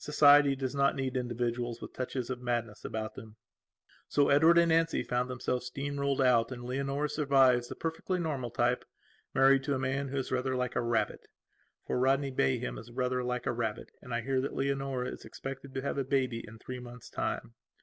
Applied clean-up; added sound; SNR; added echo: none; none; none; none.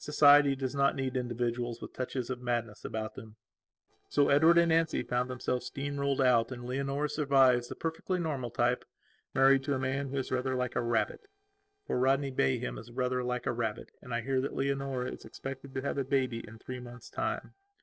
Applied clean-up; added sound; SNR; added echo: neural separator model SepFormer DNS4.